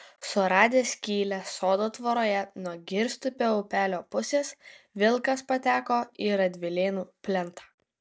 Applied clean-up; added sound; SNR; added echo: none; none; none; none.